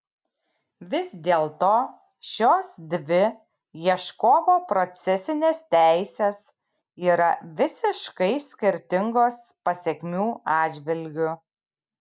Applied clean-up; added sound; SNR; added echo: none; none; none; none.